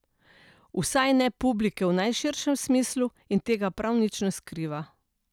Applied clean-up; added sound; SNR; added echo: none; none; none; none.